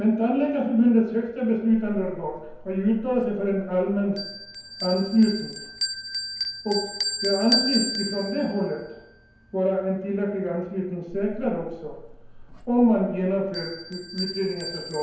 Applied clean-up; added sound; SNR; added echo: none; Bell; 9 dB; reverberation time 0.9 s.